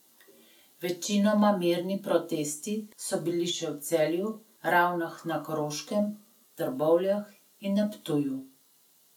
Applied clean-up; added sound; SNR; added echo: none; none; none; none.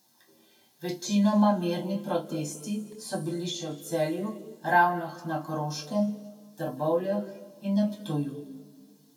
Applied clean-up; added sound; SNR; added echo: none; none; none; reverberation time 1.6 s.